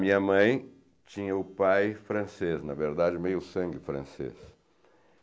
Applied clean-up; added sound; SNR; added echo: none; none; none; none.